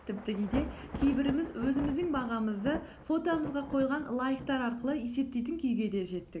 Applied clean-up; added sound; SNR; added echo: none; Thunder / Rain; 11 dB; none.